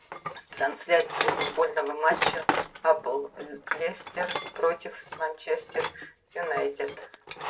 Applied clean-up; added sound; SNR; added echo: none; Tools; 4 dB; reverberation time 0.3 s.